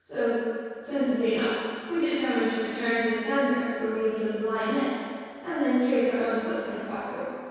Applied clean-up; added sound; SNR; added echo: none; none; none; reverberation time 2.0 s.